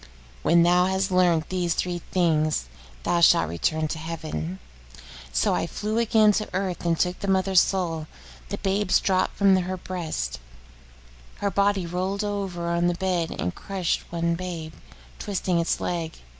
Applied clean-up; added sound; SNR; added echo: none; none; none; none.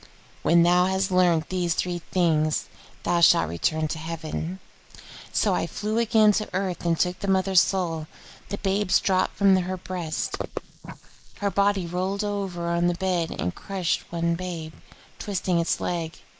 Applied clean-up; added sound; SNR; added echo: neural mask model Resemble Enhance denoiser.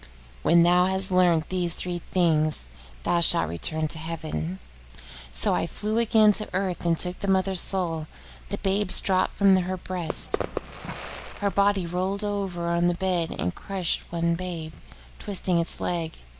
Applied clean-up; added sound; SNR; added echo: none; Fireworks; 9 dB; none.